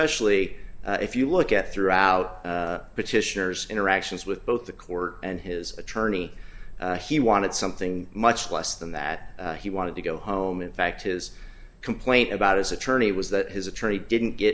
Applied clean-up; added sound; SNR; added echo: none; none; none; none.